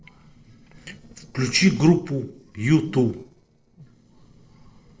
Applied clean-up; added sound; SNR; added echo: neural separator model SepFormer DNS4.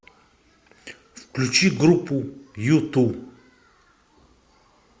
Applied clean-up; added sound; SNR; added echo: none; none; none; none.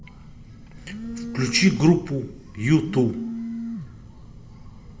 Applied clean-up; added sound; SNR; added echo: none; Telephone; 10 dB; reverberation time 0.5 s.